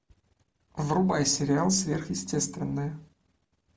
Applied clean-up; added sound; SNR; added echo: none; none; none; none.